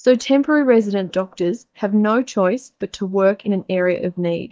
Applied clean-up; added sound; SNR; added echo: neural mask model DeepFilterNet 3.